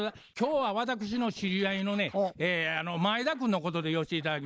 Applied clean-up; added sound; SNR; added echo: neural mask model Resemble Enhance denoiser.